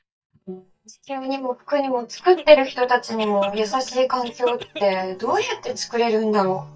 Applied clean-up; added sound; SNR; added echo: neural mask model DeepFilterNet 3.